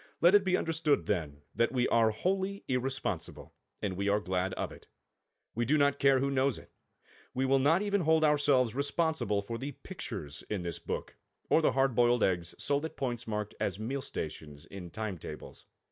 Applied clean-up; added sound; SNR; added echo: none; none; none; none.